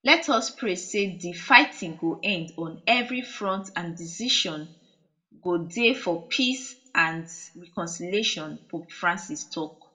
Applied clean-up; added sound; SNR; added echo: none; none; none; reverberation time 0.3 s.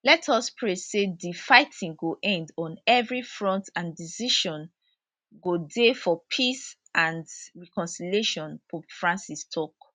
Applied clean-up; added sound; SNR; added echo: none; none; none; none.